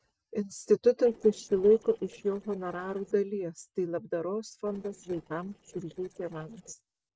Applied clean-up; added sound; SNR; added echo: neural separator model SepFormer DNS4.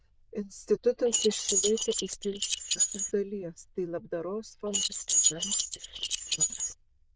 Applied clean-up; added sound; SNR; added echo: neural diffusion model UNIVERSE++.